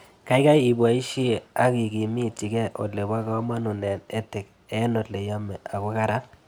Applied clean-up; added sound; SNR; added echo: none; none; none; none.